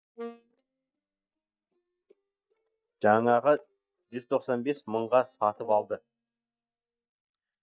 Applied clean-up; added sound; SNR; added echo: neural mask model DeepFilterNet 3.